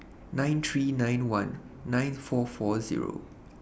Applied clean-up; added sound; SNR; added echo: none; none; none; none.